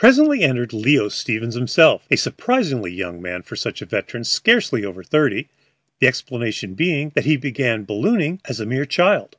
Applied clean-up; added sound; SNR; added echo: none; none; none; none.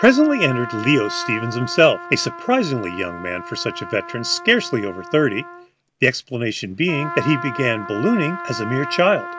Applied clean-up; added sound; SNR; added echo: none; Trumpet; 11 dB; none.